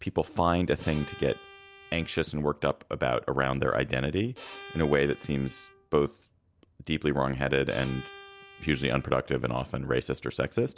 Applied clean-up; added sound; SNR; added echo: none; Bowed string instrument; 19 dB; none.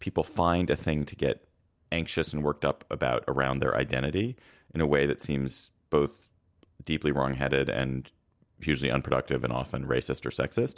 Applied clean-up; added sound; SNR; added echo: none; none; none; none.